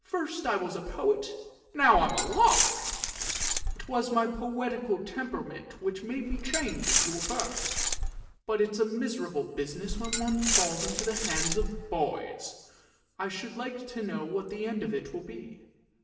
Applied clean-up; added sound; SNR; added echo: none; Glass; 0 dB; reverberation time 1.1 s.